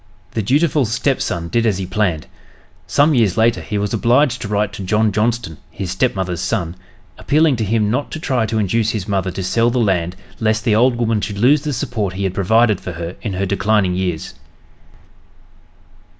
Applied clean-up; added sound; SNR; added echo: none; none; none; none.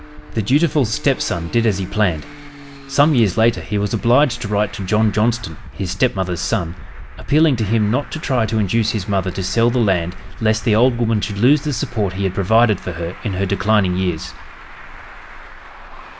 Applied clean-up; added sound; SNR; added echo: none; Traffic noise, roadway noise; 16 dB; none.